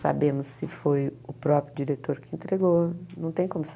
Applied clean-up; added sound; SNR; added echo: none; none; none; none.